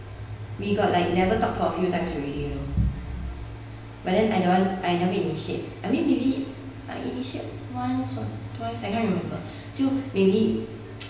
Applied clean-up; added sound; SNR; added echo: none; none; none; reverberation time 0.9 s.